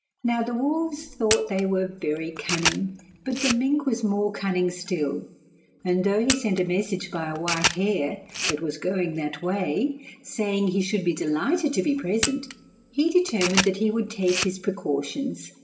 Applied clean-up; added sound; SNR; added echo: none; Camera; 6 dB; reverberation time 1.0 s.